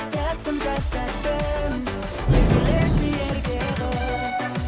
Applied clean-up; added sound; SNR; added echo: none; Thunder / Rain; 0 dB; none.